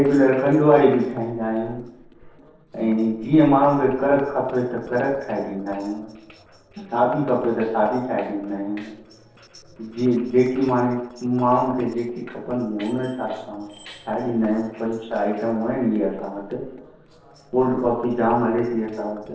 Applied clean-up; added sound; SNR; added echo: neural separator model SepFormer DNS4.